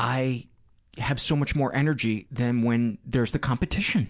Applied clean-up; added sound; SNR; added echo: none; none; none; none.